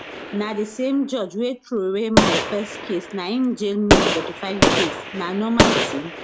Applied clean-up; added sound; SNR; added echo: none; Gunshot, gunfire; -2 dB; none.